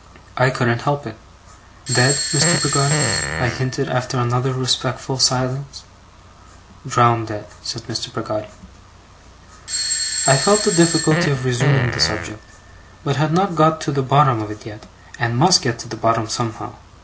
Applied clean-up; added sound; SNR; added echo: none; Bell / Doorbell + Fart; 2 dB; none.